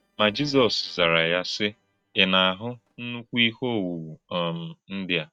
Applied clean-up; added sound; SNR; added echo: neural mask model RNNoise.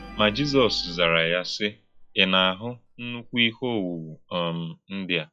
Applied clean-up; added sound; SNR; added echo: classical method log-MMSE.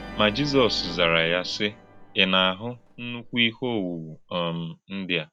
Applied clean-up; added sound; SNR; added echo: none; Organ; 17 dB; none.